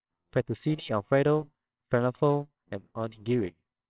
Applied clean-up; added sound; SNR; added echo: neural separator model SepFormer WHAMR!.